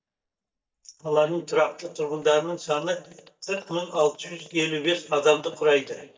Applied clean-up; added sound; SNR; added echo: neural mask model DeepFilterNet 3.